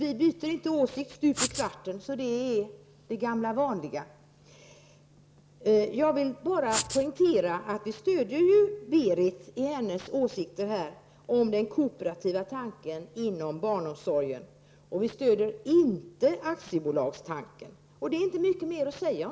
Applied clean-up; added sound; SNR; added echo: none; Writing; 5 dB; none.